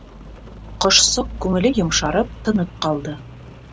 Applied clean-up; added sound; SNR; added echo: none; Rain; 14 dB; none.